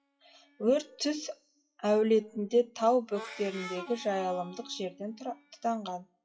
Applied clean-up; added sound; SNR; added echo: classical method WPE with log-MMSE.